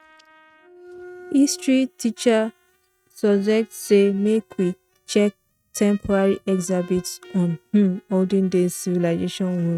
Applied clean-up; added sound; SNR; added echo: neural mask model RNNoise.